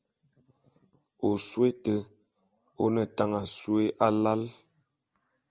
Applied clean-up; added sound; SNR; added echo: none; none; none; none.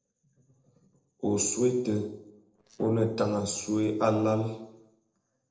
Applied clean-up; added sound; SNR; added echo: neural separator model SepFormer DNS4.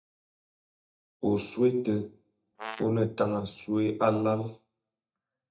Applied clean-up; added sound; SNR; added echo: neural mask model DeepFilterNet 3.